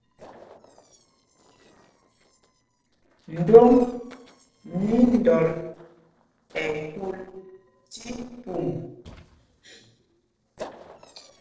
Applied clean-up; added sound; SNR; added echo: neural separator model SepFormer DNS4.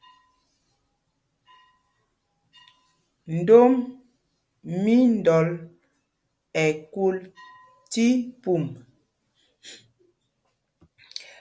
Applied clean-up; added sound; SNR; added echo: none; none; none; none.